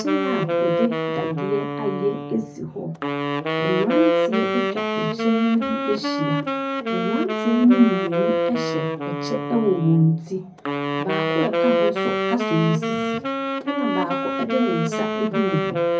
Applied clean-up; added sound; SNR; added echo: none; Wind instrument, woodwind instrument; 0 dB; reverberation time 0.4 s.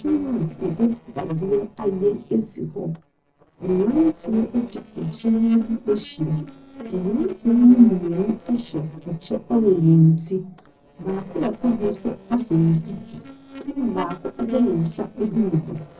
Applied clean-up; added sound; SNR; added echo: neural separator model SepFormer DNS4.